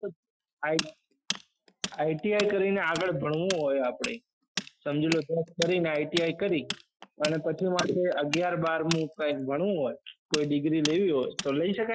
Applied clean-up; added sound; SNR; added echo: classical method Wiener filter.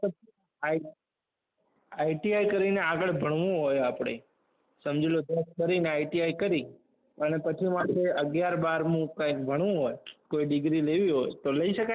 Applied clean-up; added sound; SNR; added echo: none; none; none; none.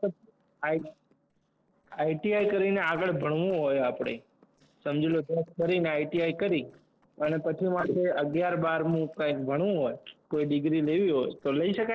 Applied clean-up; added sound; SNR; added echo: neural separator model SepFormer DNS4.